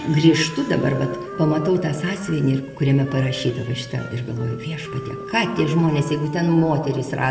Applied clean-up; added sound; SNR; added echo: none; Wind instrument, woodwind instrument; 14 dB; reverberation time 1.3 s.